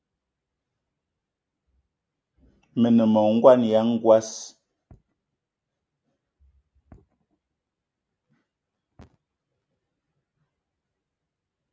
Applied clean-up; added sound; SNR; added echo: none; none; none; none.